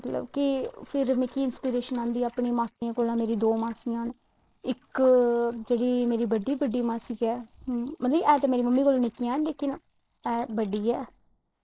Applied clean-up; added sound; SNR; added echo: neural mask model Resemble Enhance denoiser.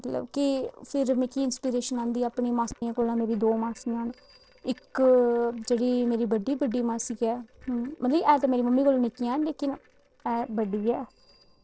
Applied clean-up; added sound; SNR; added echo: neural separator model SepFormer DNS4.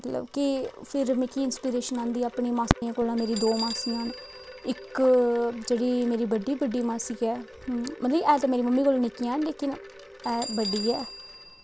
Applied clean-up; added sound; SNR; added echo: none; Wind chime + Bell; 14 dB; none.